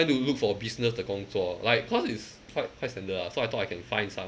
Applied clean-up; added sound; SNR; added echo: none; none; none; none.